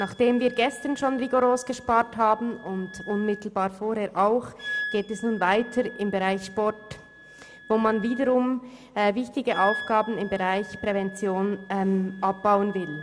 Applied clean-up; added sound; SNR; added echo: none; Wind instrument, woodwind instrument; 15 dB; none.